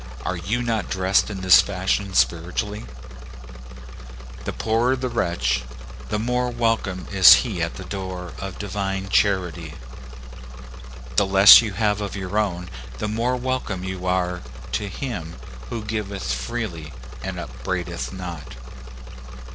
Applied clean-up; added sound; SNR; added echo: none; Engine / Mechanisms; 17 dB; none.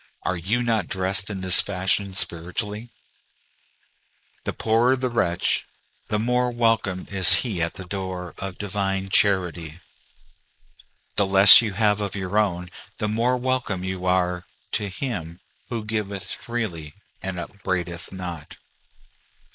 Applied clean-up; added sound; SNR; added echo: neural mask model Resemble Enhance denoiser.